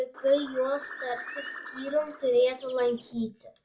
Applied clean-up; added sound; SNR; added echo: none; Bird; 14 dB; reverberation time 0.2 s.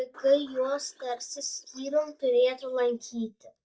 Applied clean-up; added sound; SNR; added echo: neural mask model DeepFilterNet 3.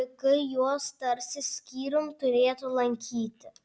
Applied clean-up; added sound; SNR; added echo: none; none; none; none.